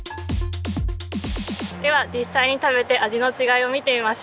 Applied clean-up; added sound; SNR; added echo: none; Marimba, xylophone; 13 dB; none.